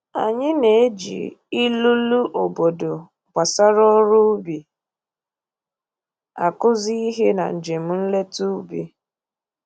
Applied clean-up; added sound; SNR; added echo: none; none; none; none.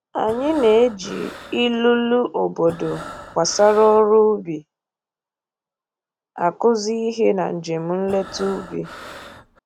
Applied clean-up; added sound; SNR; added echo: none; Breathing; 17 dB; none.